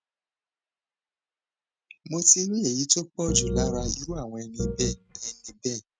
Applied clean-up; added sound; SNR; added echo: neural mask model RNNoise.